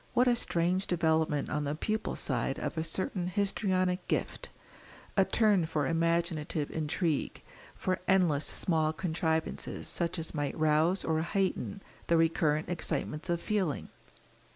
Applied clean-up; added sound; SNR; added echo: none; none; none; none.